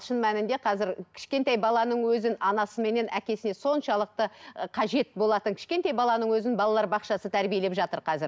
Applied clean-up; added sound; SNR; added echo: none; none; none; none.